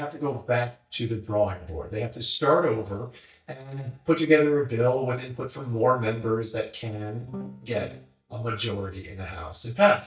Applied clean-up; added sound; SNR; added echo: neural mask model DeepFilterNet 3.